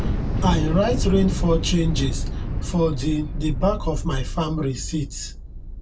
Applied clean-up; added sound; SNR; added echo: none; Thunder / Explosion; 1 dB; reverberation time 0.1 s.